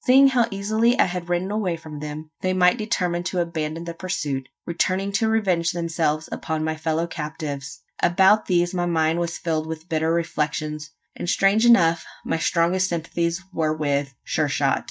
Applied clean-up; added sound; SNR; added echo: neural mask model DeepFilterNet 3.